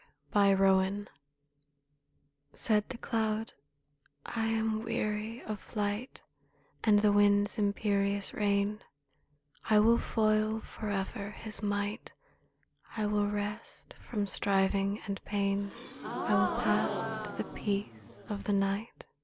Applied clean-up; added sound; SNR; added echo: none; Gasp; 5 dB; none.